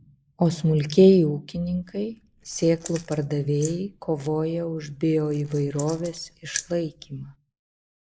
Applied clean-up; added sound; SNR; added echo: neural mask model Resemble Enhance denoiser.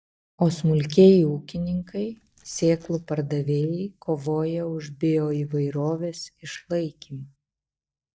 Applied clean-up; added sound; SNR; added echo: neural mask model DeepFilterNet 3.